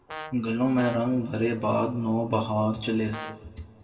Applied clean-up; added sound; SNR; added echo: none; Brass instrument; 14 dB; reverberation time 1.6 s.